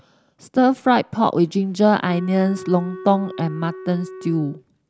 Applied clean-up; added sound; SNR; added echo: none; Wind instrument, woodwind instrument; 16 dB; none.